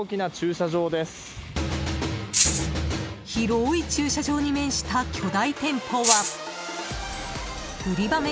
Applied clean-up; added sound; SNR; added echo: none; Rattle (instrument); -4 dB; none.